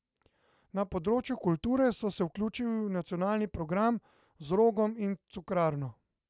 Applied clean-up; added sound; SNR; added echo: none; none; none; none.